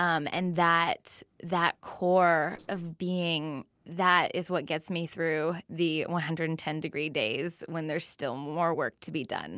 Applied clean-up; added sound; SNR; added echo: neural separator model SepFormer DNS4.